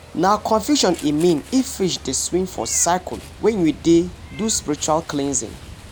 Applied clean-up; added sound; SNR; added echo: none; Meow + Truck; 18 dB; none.